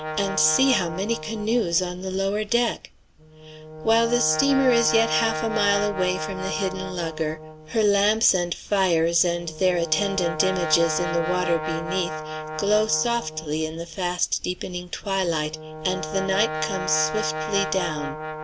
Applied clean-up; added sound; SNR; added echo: none; Brass instrument; 8 dB; none.